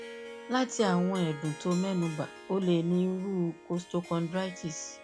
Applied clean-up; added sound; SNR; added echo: none; Harp; 14 dB; none.